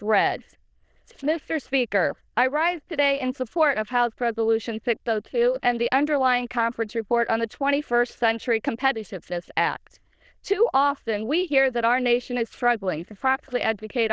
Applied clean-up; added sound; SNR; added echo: neural diffusion model UNIVERSE++.